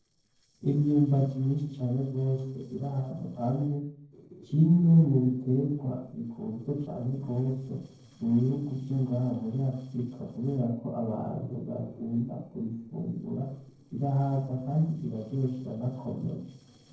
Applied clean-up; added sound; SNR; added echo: neural separator model SepFormer DNS4.